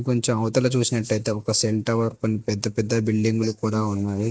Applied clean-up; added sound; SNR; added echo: neural mask model Resemble Enhance denoiser.